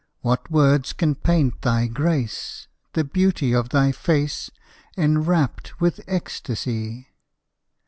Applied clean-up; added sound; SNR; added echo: none; none; none; none.